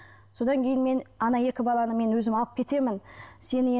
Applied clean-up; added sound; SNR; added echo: none; none; none; none.